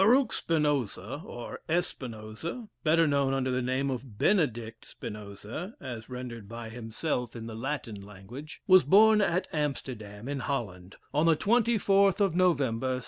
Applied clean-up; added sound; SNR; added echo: none; none; none; none.